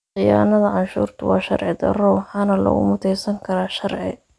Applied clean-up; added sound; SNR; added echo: none; none; none; none.